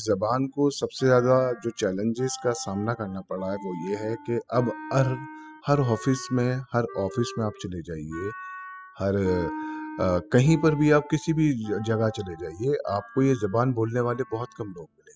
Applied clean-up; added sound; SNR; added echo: classical method spectral subtraction.